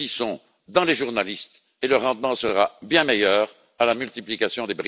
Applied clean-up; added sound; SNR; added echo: none; none; none; none.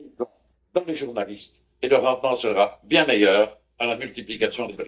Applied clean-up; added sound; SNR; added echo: neural mask model DeepFilterNet 3.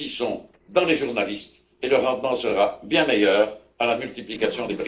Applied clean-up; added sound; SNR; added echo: neural separator model SepFormer DNS4.